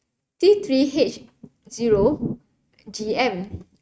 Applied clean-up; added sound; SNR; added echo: neural mask model RNNoise.